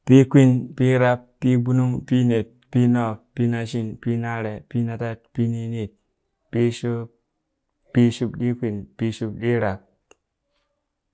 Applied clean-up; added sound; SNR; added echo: none; none; none; none.